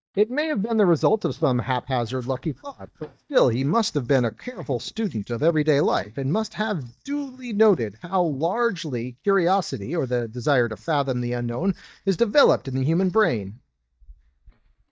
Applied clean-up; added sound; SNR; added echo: neural mask model DeepFilterNet 3.